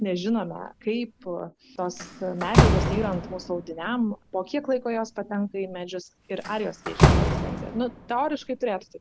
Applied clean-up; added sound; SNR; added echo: none; Slam; -2 dB; none.